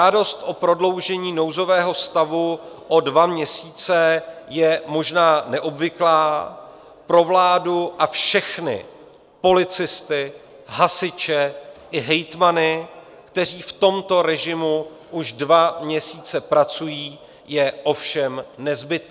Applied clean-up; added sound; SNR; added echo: none; none; none; none.